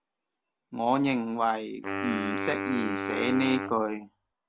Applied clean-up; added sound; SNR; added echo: none; Wind instrument, woodwind instrument; 5 dB; none.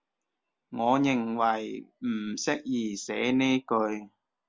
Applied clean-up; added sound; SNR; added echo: none; none; none; none.